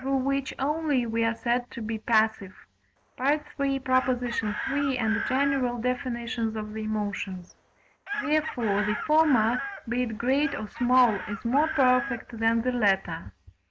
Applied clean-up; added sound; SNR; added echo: none; Chicken, rooster; 11 dB; none.